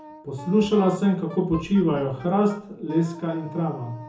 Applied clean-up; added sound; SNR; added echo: none; Wind instrument, woodwind instrument; 19 dB; reverberation time 0.5 s.